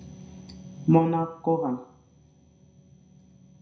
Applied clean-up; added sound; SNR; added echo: none; none; none; reverberation time 0.5 s.